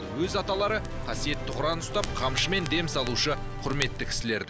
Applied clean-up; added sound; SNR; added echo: none; Crackle; 5 dB; none.